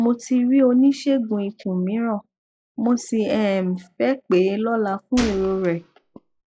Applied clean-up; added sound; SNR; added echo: classical method log-MMSE.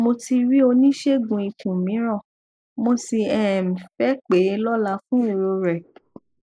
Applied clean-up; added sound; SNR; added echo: neural mask model Resemble Enhance denoiser.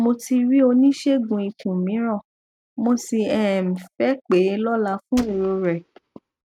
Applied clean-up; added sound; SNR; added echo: neural mask model RNNoise.